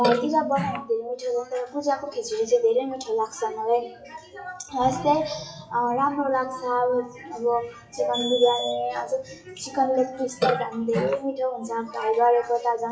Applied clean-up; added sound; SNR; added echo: classical method WPE with log-MMSE.